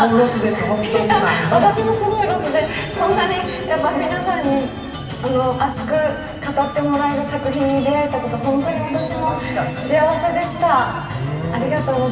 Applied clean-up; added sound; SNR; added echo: none; Screech; 18 dB; reverberation time 2.4 s.